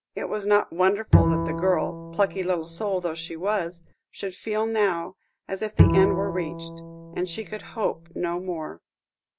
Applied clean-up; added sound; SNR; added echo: none; Bowed string instrument; 0 dB; none.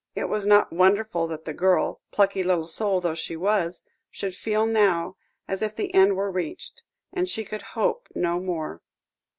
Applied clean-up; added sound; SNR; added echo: none; none; none; none.